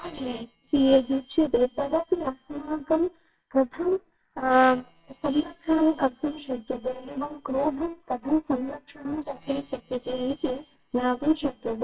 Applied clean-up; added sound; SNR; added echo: neural separator model SepFormer WHAMR!.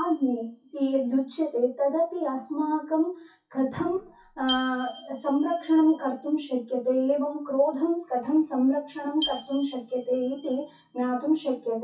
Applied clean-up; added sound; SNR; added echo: classical method WPE with log-MMSE.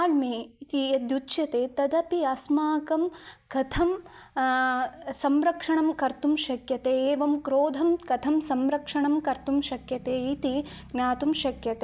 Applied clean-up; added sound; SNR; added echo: none; none; none; none.